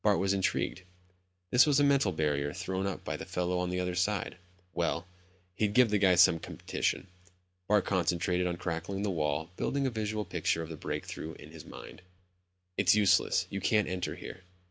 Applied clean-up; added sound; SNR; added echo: none; none; none; none.